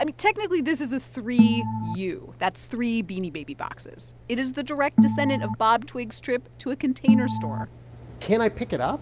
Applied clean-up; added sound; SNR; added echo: none; Organ; -3 dB; none.